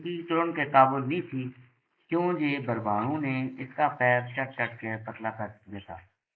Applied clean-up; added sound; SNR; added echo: neural mask model Resemble Enhance denoiser.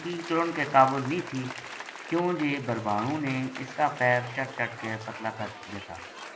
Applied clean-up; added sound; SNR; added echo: none; Applause / Cheering; 13 dB; none.